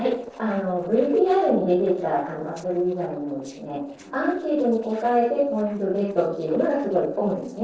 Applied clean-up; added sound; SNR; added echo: neural separator model SepFormer DNS4.